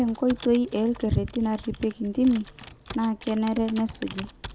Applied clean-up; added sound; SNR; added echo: none; Computer keyboard; 17 dB; none.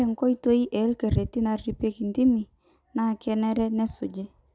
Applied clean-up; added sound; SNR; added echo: none; none; none; none.